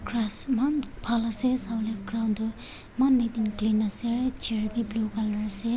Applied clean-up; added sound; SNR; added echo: none; none; none; none.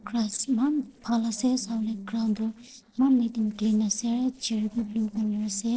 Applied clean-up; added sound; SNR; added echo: neural separator model SepFormer DNS4.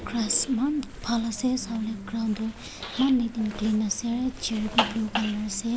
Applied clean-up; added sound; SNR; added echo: none; Zipper (clothing); 10 dB; none.